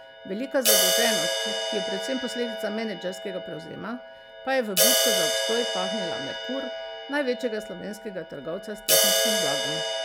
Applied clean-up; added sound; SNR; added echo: none; Crash cymbal; -5 dB; none.